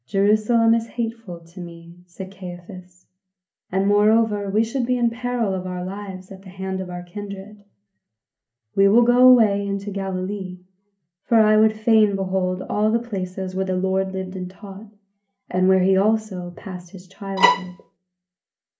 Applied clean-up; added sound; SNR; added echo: none; Bowed string instrument; -2 dB; reverberation time 0.3 s.